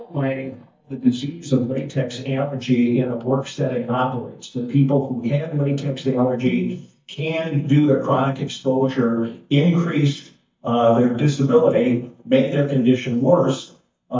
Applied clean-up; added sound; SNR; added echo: neural mask model DeepFilterNet 3.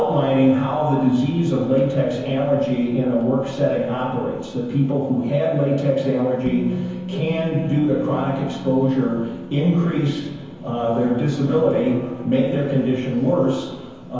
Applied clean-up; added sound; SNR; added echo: none; Musical instrument; 16 dB; reverberation time 0.7 s.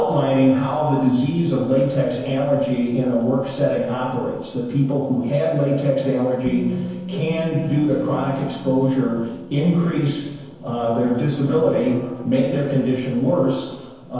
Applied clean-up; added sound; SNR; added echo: neural separator model SepFormer DNS4.